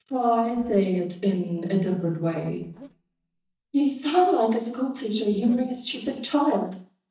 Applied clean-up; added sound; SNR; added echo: neural mask model DeepFilterNet 3.